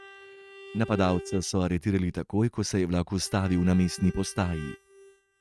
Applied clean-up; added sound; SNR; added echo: neural mask model RNNoise.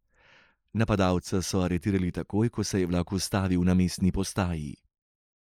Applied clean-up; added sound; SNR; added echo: neural mask model Resemble Enhance denoiser.